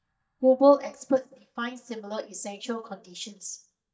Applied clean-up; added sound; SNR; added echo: neural mask model DeepFilterNet 3.